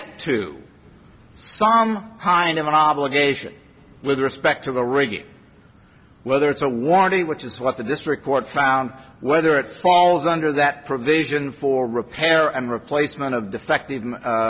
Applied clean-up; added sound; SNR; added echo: none; none; none; none.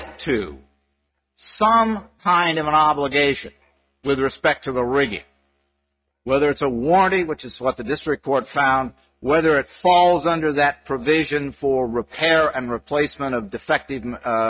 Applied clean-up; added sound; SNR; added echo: neural mask model RNNoise.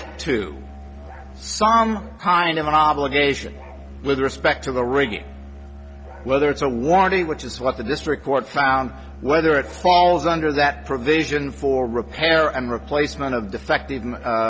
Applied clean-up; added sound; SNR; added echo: none; Musical instrument; 17 dB; none.